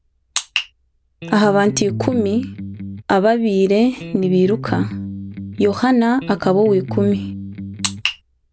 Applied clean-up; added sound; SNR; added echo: none; Electric guitar; 9 dB; none.